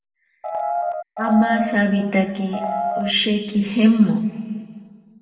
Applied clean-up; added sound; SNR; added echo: none; Piano; 3 dB; reverberation time 2.0 s.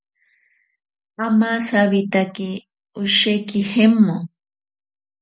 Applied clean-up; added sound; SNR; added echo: none; none; none; none.